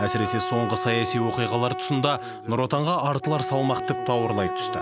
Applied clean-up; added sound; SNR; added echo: none; Wind instrument, woodwind instrument; 5 dB; none.